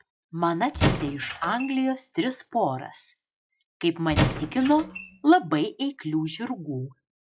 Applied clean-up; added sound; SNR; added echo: classical method log-MMSE.